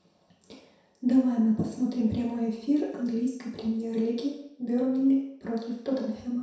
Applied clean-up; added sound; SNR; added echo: none; none; none; reverberation time 0.7 s.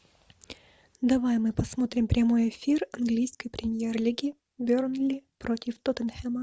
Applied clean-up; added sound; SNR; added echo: none; none; none; none.